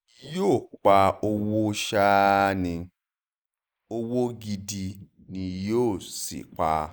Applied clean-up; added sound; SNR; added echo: neural mask model Resemble Enhance denoiser.